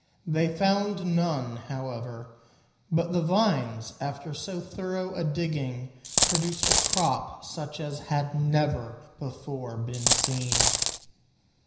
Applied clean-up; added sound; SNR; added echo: none; Coin (dropping); -4 dB; reverberation time 0.9 s.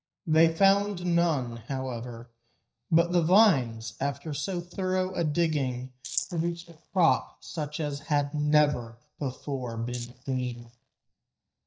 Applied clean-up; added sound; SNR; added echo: neural mask model DeepFilterNet 3.